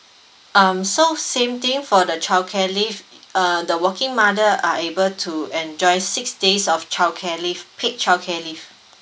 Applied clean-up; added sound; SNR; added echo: none; none; none; none.